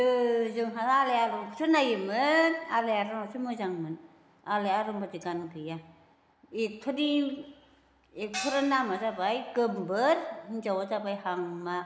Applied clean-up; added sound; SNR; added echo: none; Gong; 10 dB; none.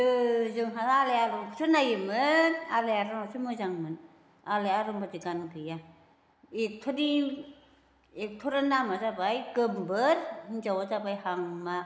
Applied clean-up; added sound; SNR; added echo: none; none; none; none.